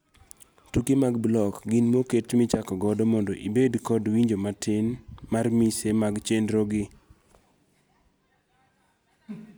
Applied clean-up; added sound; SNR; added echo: none; none; none; none.